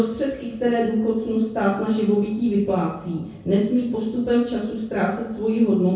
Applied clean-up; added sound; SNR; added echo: none; none; none; reverberation time 0.5 s.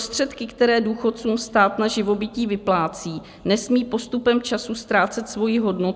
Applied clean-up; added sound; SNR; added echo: none; none; none; none.